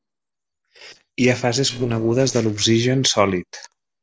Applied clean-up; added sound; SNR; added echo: neural separator model SepFormer DNS4.